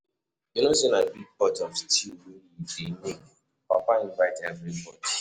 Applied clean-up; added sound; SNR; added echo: none; none; none; none.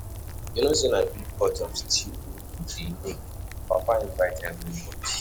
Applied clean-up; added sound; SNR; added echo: none; Rain; 8 dB; none.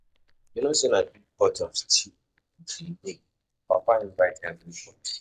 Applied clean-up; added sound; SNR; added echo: neural mask model DeepFilterNet 3.